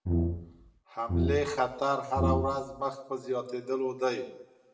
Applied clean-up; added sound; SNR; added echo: none; Brass instrument; -1 dB; reverberation time 0.7 s.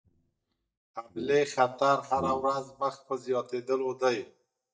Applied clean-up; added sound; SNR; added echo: neural mask model DeepFilterNet 3.